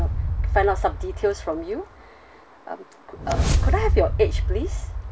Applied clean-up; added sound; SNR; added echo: none; Whoosh, swoosh, swish; -2 dB; none.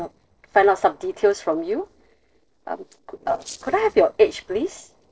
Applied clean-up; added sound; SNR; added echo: neural separator model SepFormer DNS4.